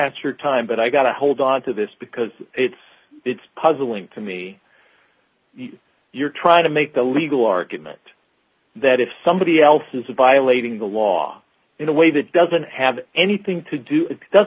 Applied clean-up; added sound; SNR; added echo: none; none; none; none.